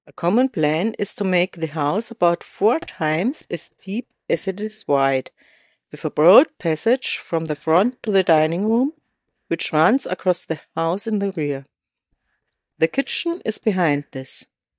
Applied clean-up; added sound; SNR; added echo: neural mask model DeepFilterNet 3.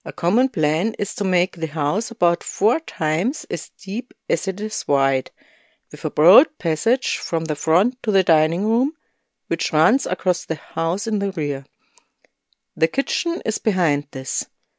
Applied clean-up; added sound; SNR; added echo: none; none; none; none.